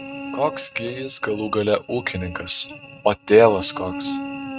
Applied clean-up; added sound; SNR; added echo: neural mask model RNNoise.